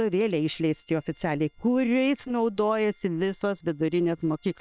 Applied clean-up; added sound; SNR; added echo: neural separator model SepFormer WHAM!.